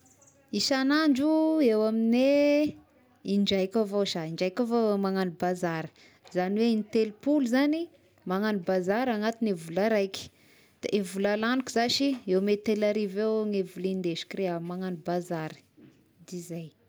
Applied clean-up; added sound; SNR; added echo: none; none; none; none.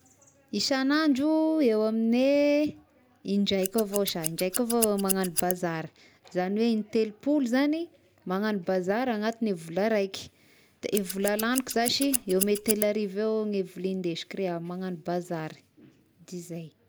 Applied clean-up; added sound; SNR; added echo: none; Scissors; 5 dB; none.